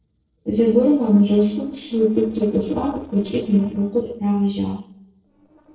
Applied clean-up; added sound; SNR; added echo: neural separator model SepFormer DNS4.